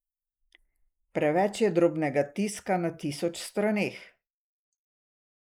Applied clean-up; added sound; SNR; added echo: neural mask model Resemble Enhance denoiser.